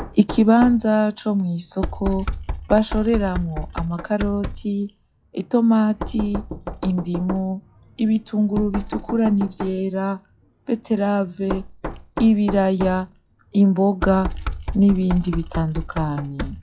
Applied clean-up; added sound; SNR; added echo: classical method log-MMSE.